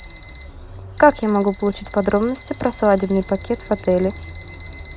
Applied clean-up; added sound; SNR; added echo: none; Alarm; 8 dB; none.